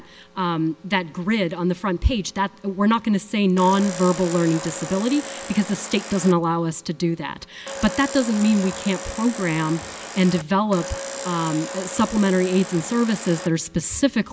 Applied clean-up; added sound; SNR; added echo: none; Domestic sounds, home sounds; 11 dB; none.